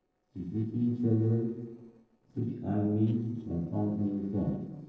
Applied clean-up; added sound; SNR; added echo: neural separator model SepFormer DNS4.